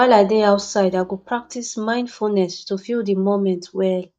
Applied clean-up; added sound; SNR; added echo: neural mask model DeepFilterNet 3.